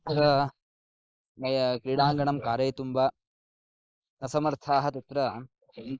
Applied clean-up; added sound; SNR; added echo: neural mask model Resemble Enhance denoiser.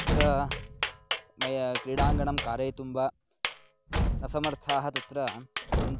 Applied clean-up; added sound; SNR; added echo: none; Tap + Slam / Truck / Car; -2 dB; none.